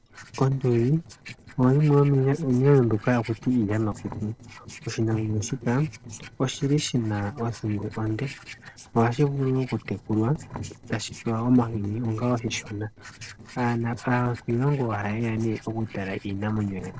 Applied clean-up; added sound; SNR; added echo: neural separator model SepFormer DNS4.